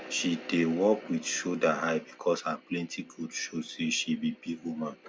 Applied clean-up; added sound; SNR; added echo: none; none; none; none.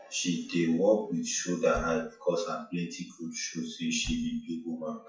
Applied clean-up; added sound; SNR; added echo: classical method WPE with log-MMSE.